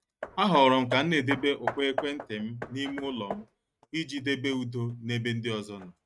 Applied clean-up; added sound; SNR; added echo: neural mask model RNNoise.